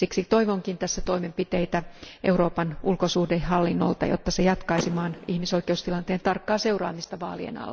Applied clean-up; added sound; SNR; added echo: none; Door / Car; 20 dB; none.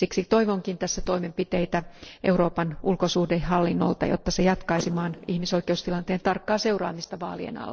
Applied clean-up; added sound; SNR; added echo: neural separator model SepFormer DNS4.